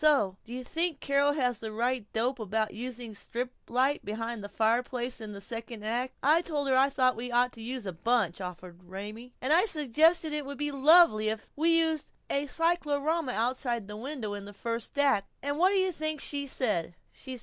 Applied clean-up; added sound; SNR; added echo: none; none; none; none.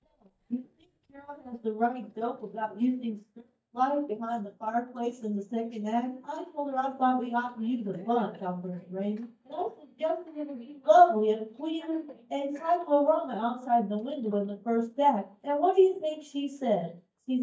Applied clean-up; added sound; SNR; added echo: neural mask model DeepFilterNet 3.